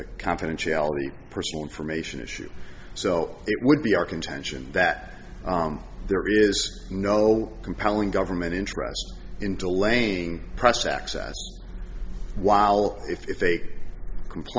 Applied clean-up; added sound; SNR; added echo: none; none; none; none.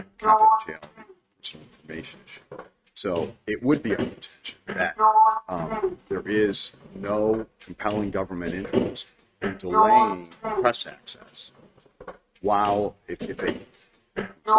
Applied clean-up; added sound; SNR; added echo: neural mask model RNNoise.